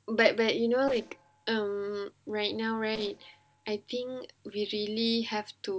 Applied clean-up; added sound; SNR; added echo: neural separator model SepFormer DNS4.